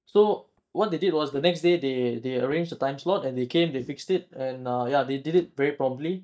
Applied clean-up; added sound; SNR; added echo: neural mask model DeepFilterNet 3.